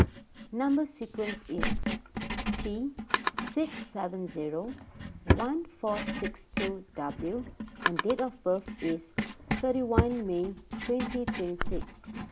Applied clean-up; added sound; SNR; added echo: none; Drawer open or close + Writing; 0 dB; none.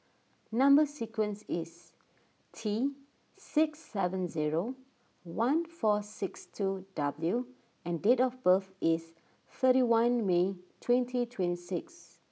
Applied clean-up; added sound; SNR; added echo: none; none; none; none.